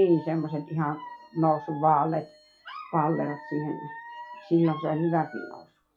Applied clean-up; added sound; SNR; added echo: classical method log-MMSE.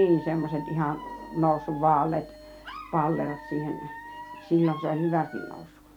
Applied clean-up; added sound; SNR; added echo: none; Alarm / Dog; 15 dB; none.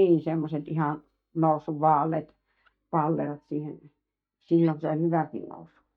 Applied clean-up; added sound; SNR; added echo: neural mask model DeepFilterNet 3.